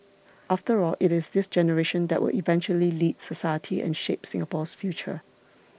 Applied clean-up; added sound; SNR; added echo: none; none; none; none.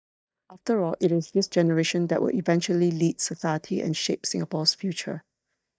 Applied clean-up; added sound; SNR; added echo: neural mask model DeepFilterNet 3.